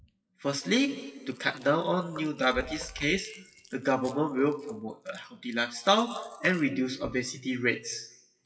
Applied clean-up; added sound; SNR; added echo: classical method WPE with log-MMSE.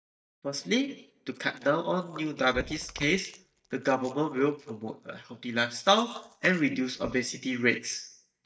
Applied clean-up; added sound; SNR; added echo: neural mask model DeepFilterNet 3.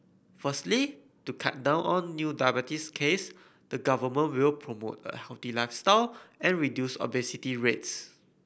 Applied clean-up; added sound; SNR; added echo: none; none; none; none.